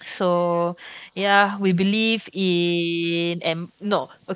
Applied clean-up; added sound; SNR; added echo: neural mask model Resemble Enhance denoiser.